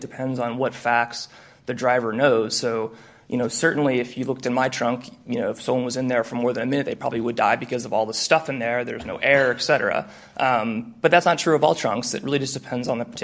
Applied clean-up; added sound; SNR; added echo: none; none; none; none.